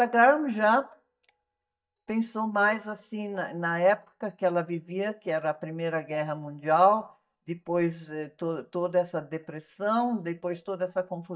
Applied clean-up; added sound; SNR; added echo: neural mask model DeepFilterNet 3.